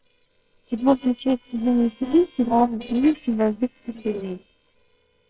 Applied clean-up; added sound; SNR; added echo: neural separator model SepFormer WHAMR!.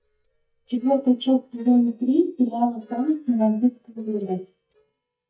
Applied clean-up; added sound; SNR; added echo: neural mask model DeepFilterNet 3.